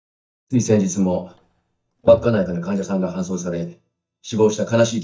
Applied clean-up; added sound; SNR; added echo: neural mask model DeepFilterNet 3.